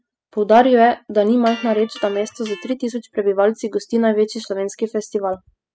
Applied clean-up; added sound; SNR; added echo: classical method spectral subtraction.